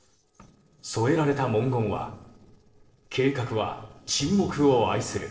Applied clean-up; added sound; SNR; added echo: neural separator model SepFormer DNS4.